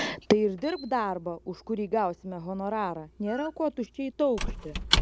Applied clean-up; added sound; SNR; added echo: none; Squeak / Wood; 6 dB; none.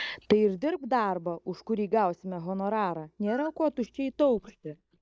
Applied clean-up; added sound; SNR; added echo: neural mask model DeepFilterNet 3.